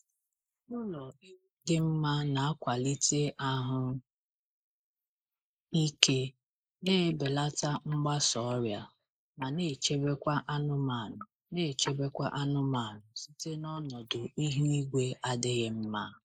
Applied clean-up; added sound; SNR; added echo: neural mask model Resemble Enhance denoiser.